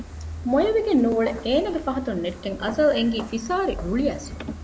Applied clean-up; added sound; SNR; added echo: none; Walk, footsteps; 13 dB; none.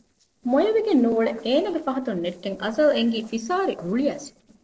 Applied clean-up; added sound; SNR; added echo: neural separator model SepFormer DNS4.